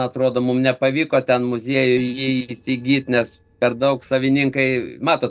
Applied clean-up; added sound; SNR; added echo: neural separator model SepFormer DNS4.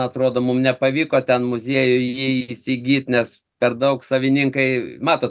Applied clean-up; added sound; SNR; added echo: none; none; none; none.